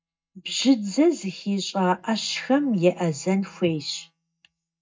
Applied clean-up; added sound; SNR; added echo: neural mask model DeepFilterNet 3.